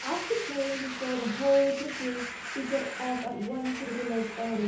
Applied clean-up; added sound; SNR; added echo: none; Domestic sounds, home sounds; 8 dB; reverberation time 0.6 s.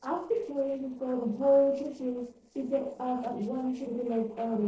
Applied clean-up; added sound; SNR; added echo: neural separator model SepFormer DNS4.